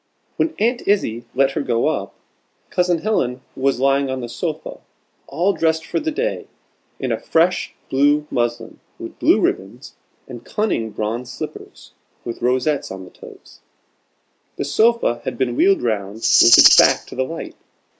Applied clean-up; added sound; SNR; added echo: none; Rattle (instrument); -4 dB; none.